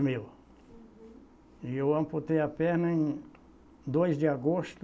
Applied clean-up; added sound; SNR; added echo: none; none; none; none.